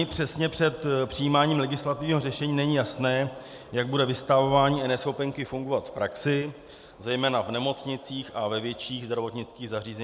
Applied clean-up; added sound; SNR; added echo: none; none; none; none.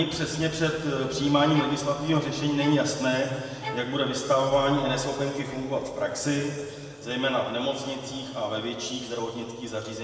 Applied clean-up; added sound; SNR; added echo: none; Bowed string instrument; 14 dB; reverberation time 2.4 s.